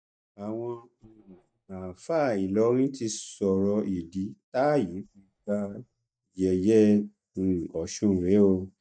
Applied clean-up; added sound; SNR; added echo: neural mask model DeepFilterNet 3.